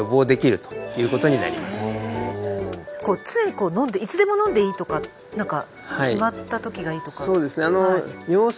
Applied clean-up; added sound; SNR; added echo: none; none; none; none.